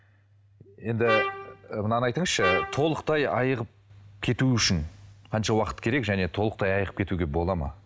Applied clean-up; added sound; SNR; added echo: none; Trumpet; 5 dB; none.